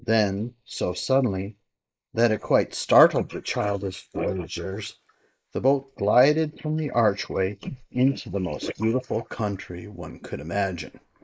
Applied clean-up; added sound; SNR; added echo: neural mask model Resemble Enhance denoiser.